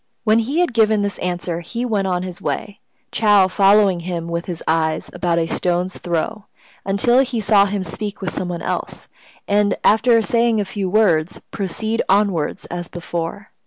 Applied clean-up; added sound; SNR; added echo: none; none; none; none.